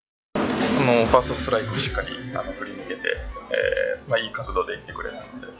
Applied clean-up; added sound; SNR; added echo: classical method log-MMSE.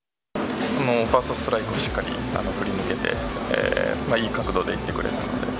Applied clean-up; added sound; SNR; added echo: none; Car; 17 dB; none.